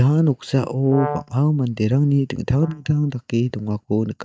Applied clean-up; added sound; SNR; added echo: neural mask model DeepFilterNet 3.